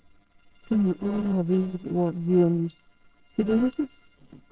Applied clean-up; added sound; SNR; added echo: neural separator model SepFormer WHAMR!.